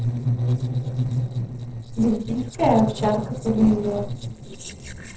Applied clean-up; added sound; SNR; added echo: neural separator model SepFormer DNS4.